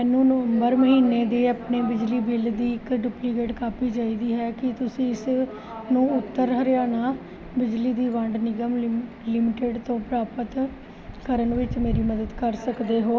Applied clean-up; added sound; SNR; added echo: none; none; none; none.